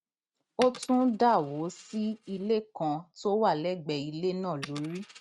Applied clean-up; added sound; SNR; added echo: neural mask model RNNoise.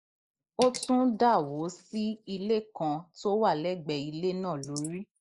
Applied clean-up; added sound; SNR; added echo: neural mask model Resemble Enhance denoiser.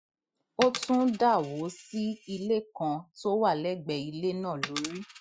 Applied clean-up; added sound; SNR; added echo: classical method Wiener filter.